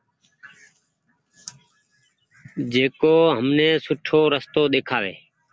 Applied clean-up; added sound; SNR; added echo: none; none; none; none.